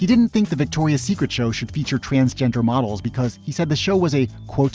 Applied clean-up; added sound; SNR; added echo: none; none; none; none.